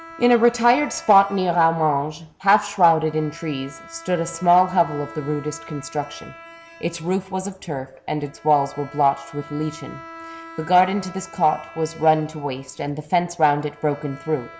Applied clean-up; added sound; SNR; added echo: none; Bowed string instrument; 20 dB; none.